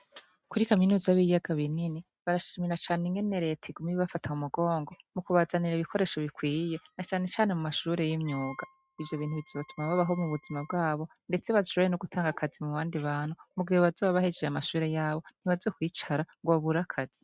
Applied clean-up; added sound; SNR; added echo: neural mask model RNNoise.